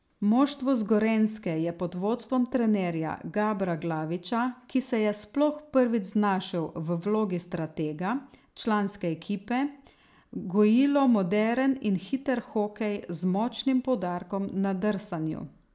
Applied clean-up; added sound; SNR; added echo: none; none; none; none.